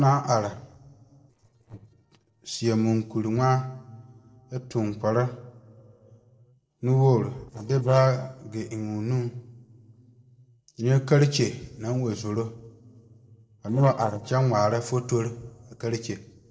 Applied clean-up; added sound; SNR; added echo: neural separator model SepFormer DNS4.